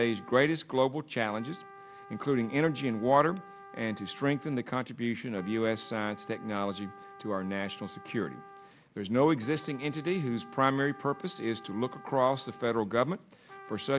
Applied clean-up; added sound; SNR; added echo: none; Trumpet; 19 dB; none.